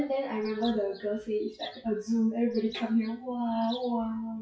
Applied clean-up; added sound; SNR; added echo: classical method WPE with log-MMSE.